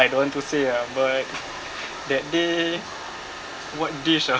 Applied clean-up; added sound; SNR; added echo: none; none; none; none.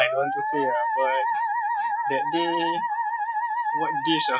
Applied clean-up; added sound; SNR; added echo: classical method Wiener filter.